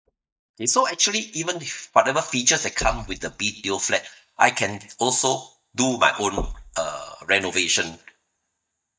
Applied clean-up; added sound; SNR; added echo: neural mask model DeepFilterNet 3.